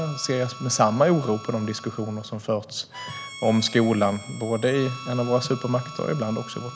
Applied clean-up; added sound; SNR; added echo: none; Harmonica; 16 dB; none.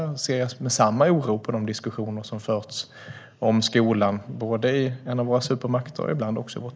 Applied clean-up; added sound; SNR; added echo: neural mask model Resemble Enhance denoiser.